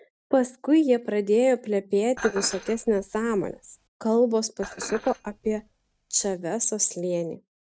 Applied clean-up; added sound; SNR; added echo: neural mask model RNNoise.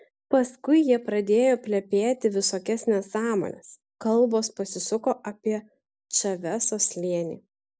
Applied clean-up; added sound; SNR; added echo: none; none; none; none.